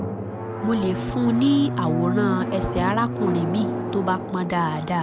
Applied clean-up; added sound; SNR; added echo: none; Drum; 3 dB; none.